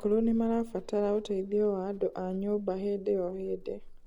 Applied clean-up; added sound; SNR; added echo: none; Livestock, farm animals, working animals; 16 dB; none.